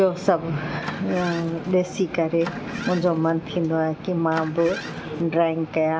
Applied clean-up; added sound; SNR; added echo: none; Engine starting; 15 dB; none.